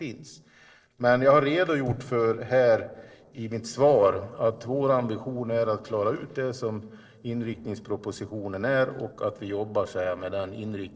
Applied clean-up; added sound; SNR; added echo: neural separator model SepFormer DNS4.